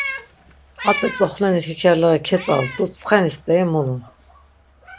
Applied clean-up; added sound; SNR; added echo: none; Meow; 13 dB; none.